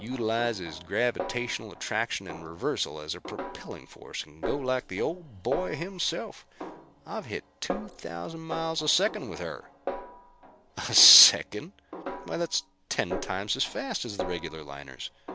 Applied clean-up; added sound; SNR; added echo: none; Snare drum; 11 dB; none.